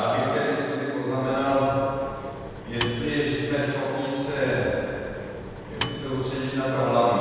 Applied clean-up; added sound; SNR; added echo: none; Microwave oven; 11 dB; reverberation time 2.1 s.